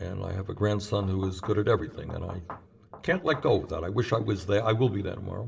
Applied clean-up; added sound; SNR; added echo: none; Knock / Wood; 16 dB; reverberation time 1.6 s.